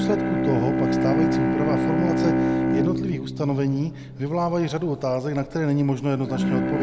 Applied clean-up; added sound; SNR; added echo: none; Bowed string instrument; -1 dB; none.